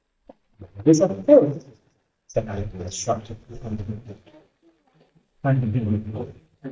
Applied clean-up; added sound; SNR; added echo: neural mask model DeepFilterNet 3.